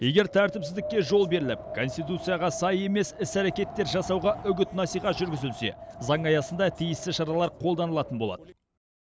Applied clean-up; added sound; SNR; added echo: none; Wind; 13 dB; none.